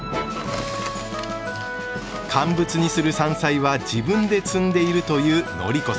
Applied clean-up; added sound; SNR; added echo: none; none; none; none.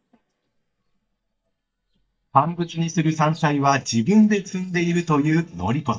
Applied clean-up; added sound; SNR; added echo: neural mask model DeepFilterNet 3.